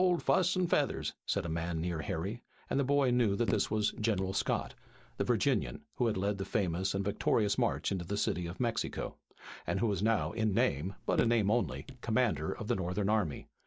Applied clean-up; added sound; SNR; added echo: neural mask model DeepFilterNet 3.